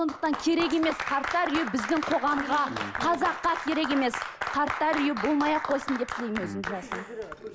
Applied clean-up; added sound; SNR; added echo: none; none; none; none.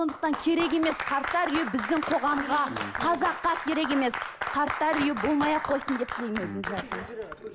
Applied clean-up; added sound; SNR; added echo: none; Glass; 13 dB; none.